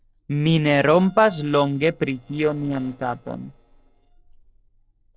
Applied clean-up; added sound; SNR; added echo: neural separator model SepFormer DNS4.